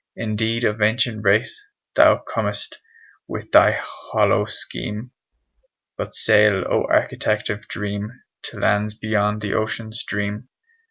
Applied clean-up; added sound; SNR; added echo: none; none; none; none.